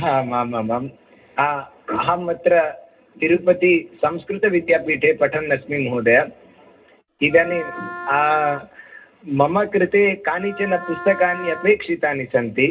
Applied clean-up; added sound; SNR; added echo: none; Wind instrument, woodwind instrument; 13 dB; reverberation time 0.2 s.